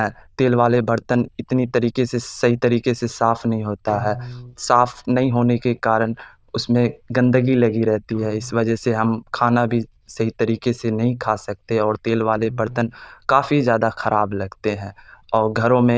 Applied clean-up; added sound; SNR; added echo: neural diffusion model UNIVERSE++.